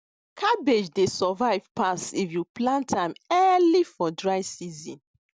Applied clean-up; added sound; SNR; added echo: none; none; none; none.